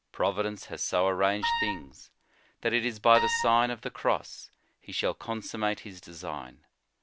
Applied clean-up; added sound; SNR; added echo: none; Wind instrument, woodwind instrument; 2 dB; none.